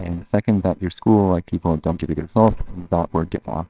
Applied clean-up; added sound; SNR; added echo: neural separator model SepFormer WHAMR!.